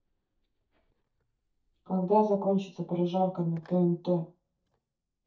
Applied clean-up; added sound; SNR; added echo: neural mask model DeepFilterNet 3.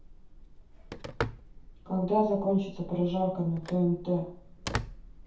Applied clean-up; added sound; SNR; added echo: none; Telephone; 10 dB; reverberation time 0.6 s.